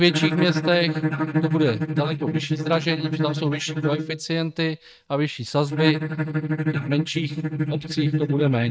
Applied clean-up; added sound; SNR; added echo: neural mask model DeepFilterNet 3.